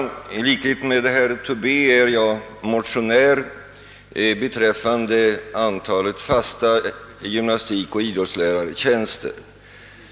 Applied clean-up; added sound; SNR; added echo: none; none; none; none.